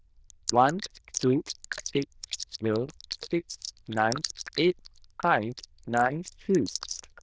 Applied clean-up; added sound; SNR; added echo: neural diffusion model UNIVERSE++.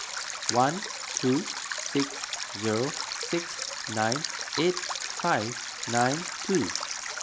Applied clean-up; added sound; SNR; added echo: none; Stream; 4 dB; none.